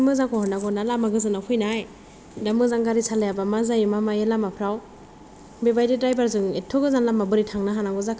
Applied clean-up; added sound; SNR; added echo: none; none; none; none.